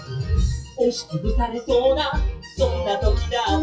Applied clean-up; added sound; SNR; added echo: classical method WPE with log-MMSE.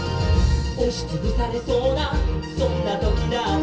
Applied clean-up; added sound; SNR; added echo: none; Bowed string instrument; 13 dB; reverberation time 0.2 s.